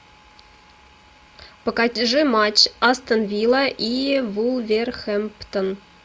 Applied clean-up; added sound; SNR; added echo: none; none; none; none.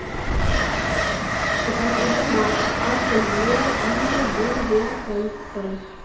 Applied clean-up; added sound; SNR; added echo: none; Train; -3 dB; reverberation time 2.0 s.